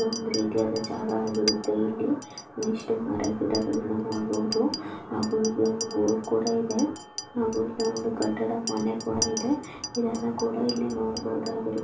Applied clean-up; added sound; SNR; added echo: none; Chink, clink; 11 dB; reverberation time 0.2 s.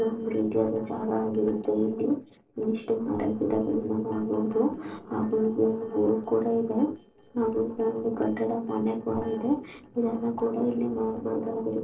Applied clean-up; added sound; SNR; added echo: neural separator model SepFormer DNS4.